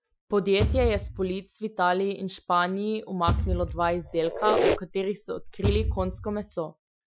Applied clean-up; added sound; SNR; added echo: classical method Wiener filter.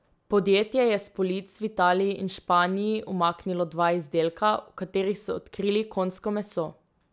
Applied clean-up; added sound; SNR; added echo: none; none; none; none.